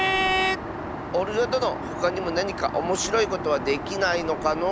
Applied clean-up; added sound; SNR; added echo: none; Aircraft; 7 dB; none.